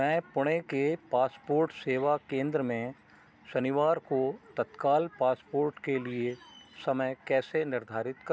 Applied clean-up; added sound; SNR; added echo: none; none; none; none.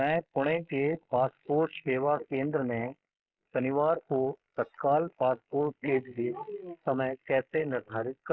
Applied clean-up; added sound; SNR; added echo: neural mask model Resemble Enhance denoiser.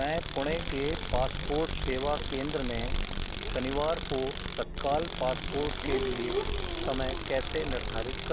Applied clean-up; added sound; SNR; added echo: none; Tools + Race car, auto racing / Accelerating, revving, vroom; -1 dB; none.